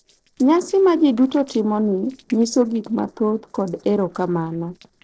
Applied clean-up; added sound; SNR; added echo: neural separator model SepFormer DNS4.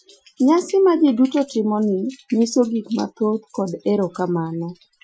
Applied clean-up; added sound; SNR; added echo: classical method Wiener filter.